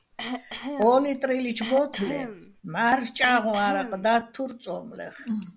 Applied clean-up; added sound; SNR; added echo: none; Cough; 9 dB; none.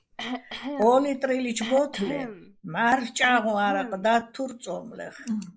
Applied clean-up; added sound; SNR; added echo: neural mask model Resemble Enhance denoiser.